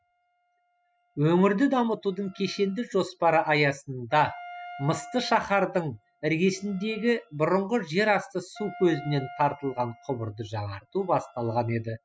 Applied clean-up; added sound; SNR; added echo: classical method spectral subtraction.